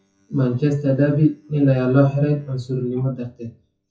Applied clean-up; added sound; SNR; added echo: classical method WPE with log-MMSE.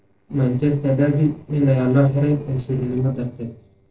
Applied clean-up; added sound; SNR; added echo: neural separator model SepFormer DNS4.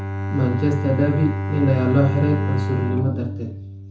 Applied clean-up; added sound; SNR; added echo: none; Bowed string instrument; 2 dB; reverberation time 0.7 s.